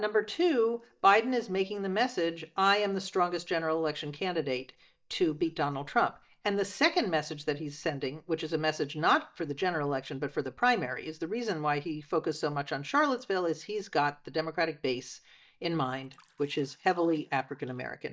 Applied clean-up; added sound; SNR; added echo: neural mask model DeepFilterNet 3.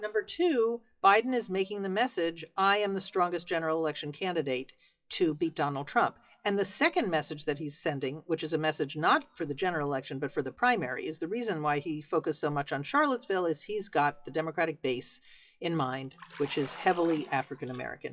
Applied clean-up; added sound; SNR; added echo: classical method WPE with log-MMSE.